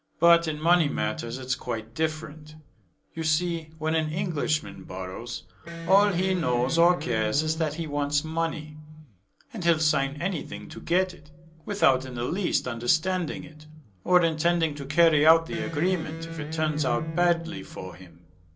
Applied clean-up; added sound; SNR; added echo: none; Electric guitar; 9 dB; reverberation time 0.2 s.